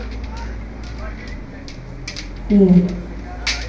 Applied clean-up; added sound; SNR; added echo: none; Bus; 7 dB; reverberation time 0.9 s.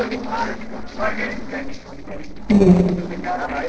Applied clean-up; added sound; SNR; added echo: neural separator model SepFormer DNS4.